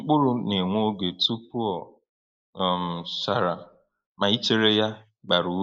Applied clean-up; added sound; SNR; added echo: neural mask model Resemble Enhance denoiser.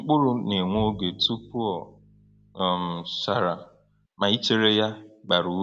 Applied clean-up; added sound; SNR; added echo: none; Bowed string instrument; 19 dB; none.